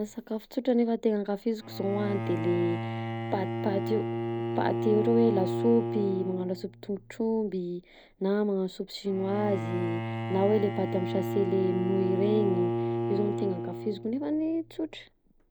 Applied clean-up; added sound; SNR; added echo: none; Bowed string instrument; 4 dB; none.